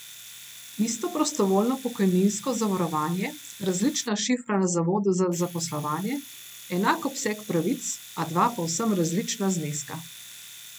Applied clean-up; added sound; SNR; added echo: none; Domestic sounds, home sounds; 18 dB; none.